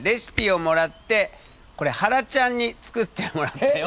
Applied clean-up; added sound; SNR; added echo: none; Camera; 17 dB; none.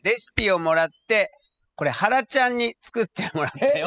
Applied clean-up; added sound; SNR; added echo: classical method spectral subtraction.